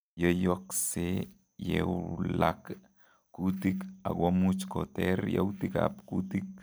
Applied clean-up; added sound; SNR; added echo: none; none; none; none.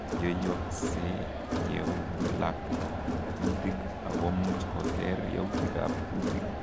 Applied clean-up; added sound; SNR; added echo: none; Crowd; -2 dB; none.